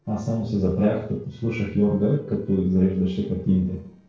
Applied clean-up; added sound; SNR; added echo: neural separator model SepFormer DNS4.